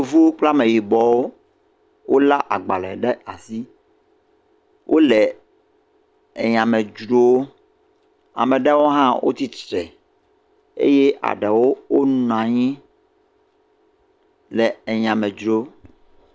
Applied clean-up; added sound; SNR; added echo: none; none; none; none.